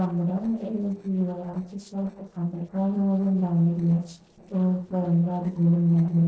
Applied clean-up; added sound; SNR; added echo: neural separator model SepFormer DNS4.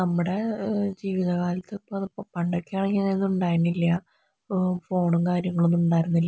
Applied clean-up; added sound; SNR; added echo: none; none; none; none.